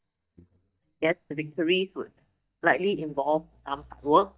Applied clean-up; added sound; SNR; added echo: neural mask model DeepFilterNet 3.